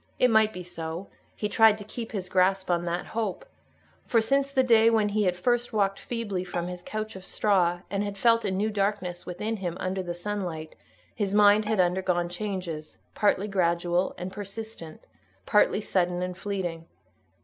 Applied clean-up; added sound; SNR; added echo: none; Bowed string instrument; 19 dB; none.